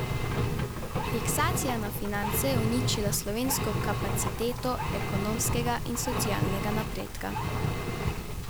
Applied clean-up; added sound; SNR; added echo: none; Engine; -2 dB; none.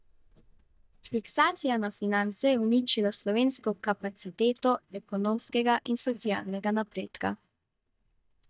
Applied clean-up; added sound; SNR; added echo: neural mask model DeepFilterNet 3.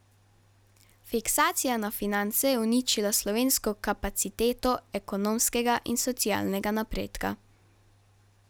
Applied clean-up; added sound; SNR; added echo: none; none; none; none.